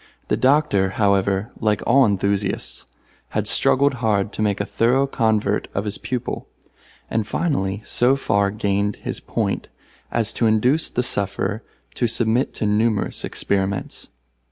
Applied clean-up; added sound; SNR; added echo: none; none; none; none.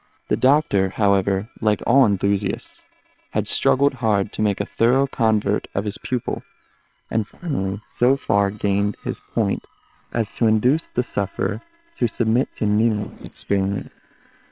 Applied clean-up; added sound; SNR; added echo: neural separator model SepFormer WHAM!.